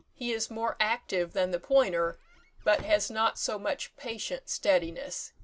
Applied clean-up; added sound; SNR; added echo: none; Squeak / Slam / Wood; 20 dB; none.